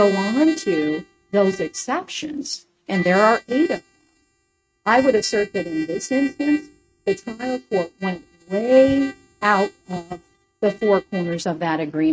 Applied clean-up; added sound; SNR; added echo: neural mask model RNNoise.